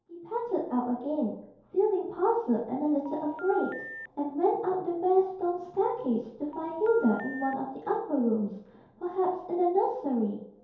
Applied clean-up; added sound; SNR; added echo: none; Telephone; 13 dB; reverberation time 2.4 s.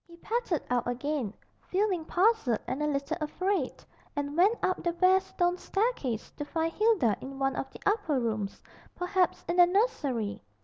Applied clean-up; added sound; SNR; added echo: none; none; none; none.